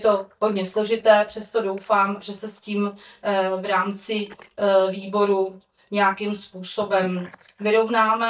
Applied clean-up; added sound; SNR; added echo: neural mask model DeepFilterNet 3.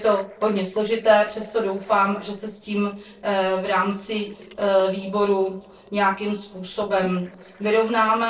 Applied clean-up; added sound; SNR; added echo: neural separator model SepFormer DNS4.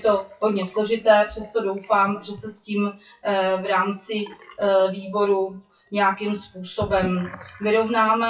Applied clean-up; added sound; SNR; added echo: classical method WPE with log-MMSE.